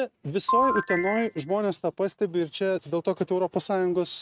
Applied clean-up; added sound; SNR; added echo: neural mask model RNNoise.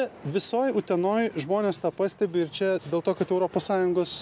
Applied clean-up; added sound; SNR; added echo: none; none; none; none.